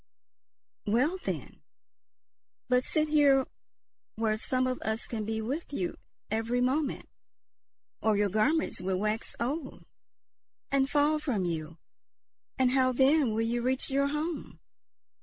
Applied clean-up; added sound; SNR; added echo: none; none; none; none.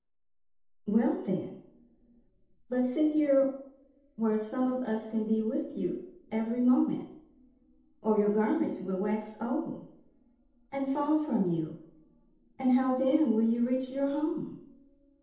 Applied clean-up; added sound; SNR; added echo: none; none; none; reverberation time 0.8 s.